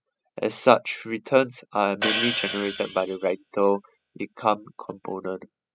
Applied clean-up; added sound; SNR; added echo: classical method spectral subtraction.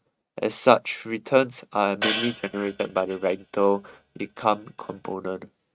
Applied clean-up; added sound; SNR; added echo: neural mask model RNNoise.